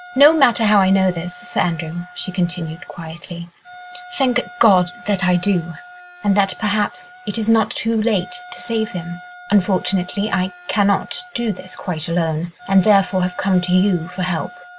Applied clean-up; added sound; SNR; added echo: none; Wind instrument, woodwind instrument; 20 dB; none.